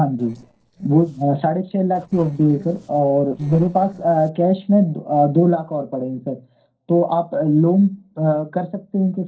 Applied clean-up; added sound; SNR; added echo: neural separator model SepFormer DNS4.